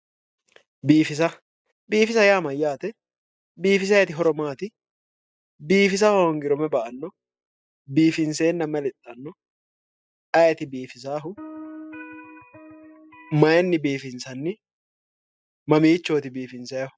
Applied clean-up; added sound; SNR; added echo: classical method spectral subtraction.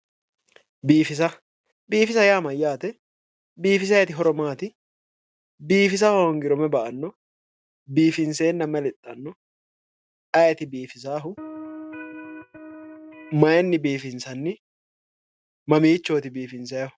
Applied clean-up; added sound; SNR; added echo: neural mask model RNNoise.